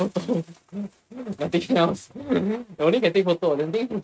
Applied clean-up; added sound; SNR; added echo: neural mask model RNNoise.